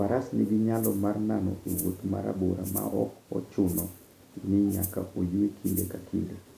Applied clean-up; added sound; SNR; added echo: none; Rattle (instrument); 13 dB; none.